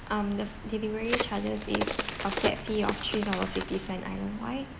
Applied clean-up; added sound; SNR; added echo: none; Crack; 3 dB; none.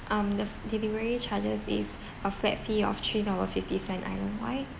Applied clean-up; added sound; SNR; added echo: none; none; none; none.